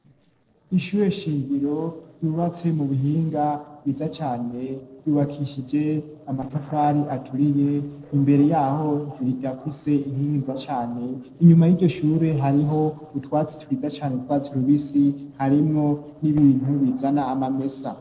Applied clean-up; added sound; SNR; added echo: neural separator model SepFormer DNS4.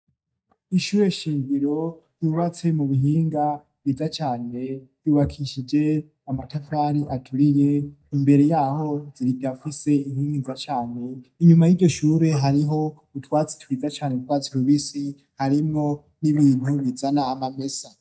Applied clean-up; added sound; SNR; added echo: neural mask model DeepFilterNet 3.